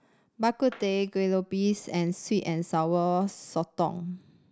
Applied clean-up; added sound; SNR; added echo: none; none; none; none.